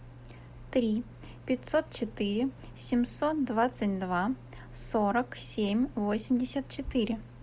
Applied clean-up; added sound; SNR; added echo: none; none; none; none.